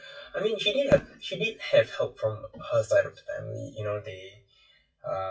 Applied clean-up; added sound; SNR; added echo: classical method WPE with log-MMSE.